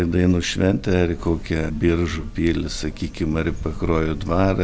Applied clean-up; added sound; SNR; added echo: none; none; none; none.